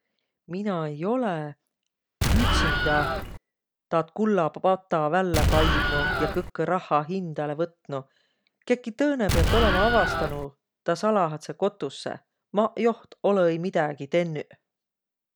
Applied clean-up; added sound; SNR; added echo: none; Explosion; -3 dB; none.